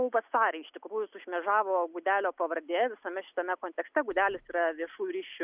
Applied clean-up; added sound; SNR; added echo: none; none; none; none.